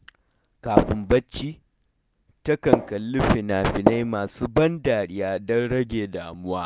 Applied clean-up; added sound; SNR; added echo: none; Tap; -3 dB; none.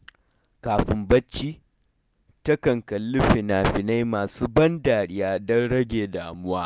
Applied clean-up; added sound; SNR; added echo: none; none; none; none.